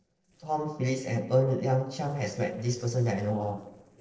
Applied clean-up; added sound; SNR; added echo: neural separator model SepFormer DNS4.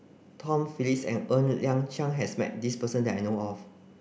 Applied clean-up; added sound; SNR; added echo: none; none; none; none.